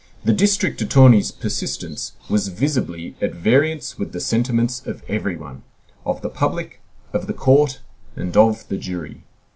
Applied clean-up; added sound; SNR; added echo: none; none; none; none.